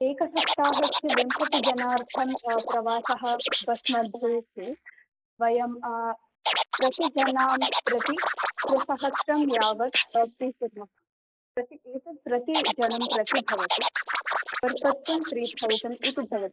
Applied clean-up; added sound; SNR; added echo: neural mask model Resemble Enhance denoiser.